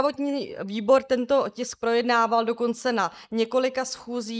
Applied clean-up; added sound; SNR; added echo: neural mask model Resemble Enhance denoiser.